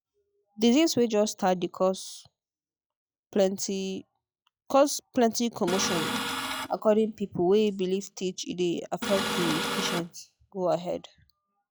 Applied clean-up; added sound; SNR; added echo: classical method log-MMSE.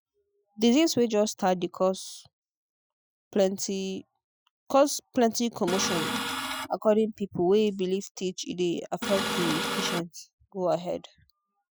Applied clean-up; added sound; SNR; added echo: classical method Wiener filter.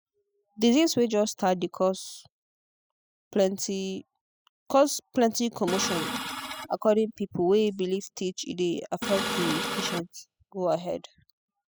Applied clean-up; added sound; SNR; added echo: classical method spectral subtraction.